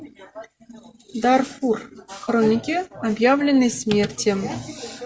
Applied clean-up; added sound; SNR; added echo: none; none; none; none.